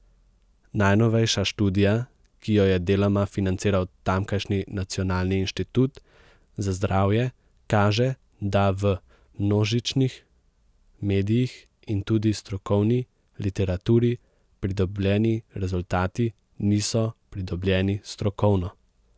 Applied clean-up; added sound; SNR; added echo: none; none; none; none.